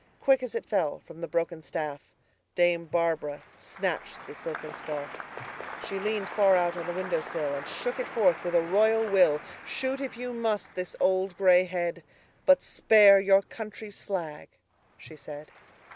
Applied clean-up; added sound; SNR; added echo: none; Applause; 16 dB; none.